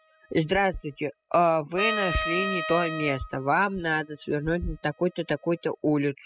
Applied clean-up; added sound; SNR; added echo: classical method spectral subtraction.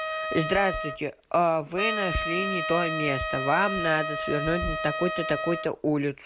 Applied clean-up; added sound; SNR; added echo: none; Trumpet; 4 dB; none.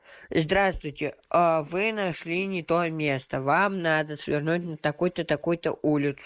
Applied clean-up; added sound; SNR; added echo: neural mask model Resemble Enhance denoiser.